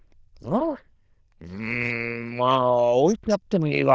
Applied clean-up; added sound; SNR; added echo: neural diffusion model UNIVERSE++.